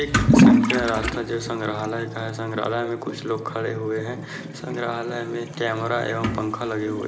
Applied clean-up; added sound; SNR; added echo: none; Toilet flush / Liquid; -3 dB; reverberation time 1.1 s.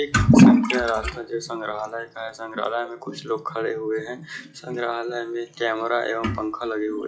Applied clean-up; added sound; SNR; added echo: classical method WPE with log-MMSE.